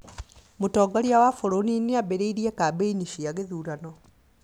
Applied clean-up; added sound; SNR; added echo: none; none; none; none.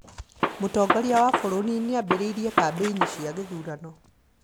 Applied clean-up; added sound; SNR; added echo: none; Gunshot, gunfire; 2 dB; none.